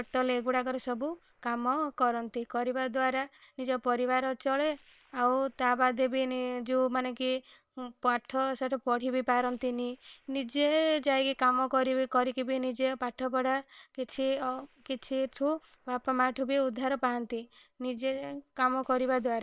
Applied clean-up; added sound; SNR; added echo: neural separator model SepFormer WHAM!.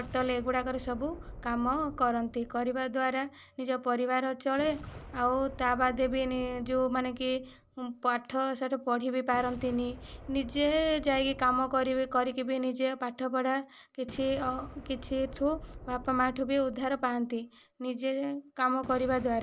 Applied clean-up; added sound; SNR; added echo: none; Boom; 17 dB; none.